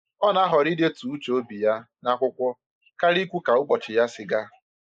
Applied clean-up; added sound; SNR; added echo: neural mask model Resemble Enhance denoiser.